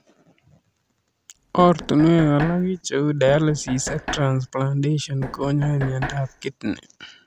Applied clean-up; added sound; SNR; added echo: none; Knock; 12 dB; none.